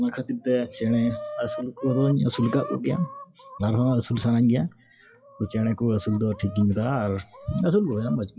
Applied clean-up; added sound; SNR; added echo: classical method WPE with log-MMSE.